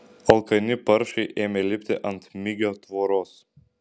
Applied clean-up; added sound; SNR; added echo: none; none; none; none.